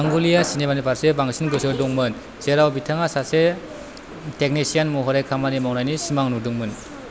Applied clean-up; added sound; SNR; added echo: none; none; none; none.